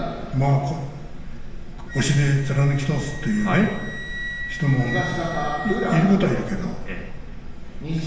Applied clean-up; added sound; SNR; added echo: none; Wind instrument, woodwind instrument; 15 dB; reverberation time 1.1 s.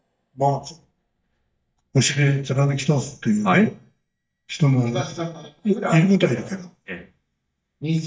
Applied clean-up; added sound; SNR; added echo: neural mask model DeepFilterNet 3.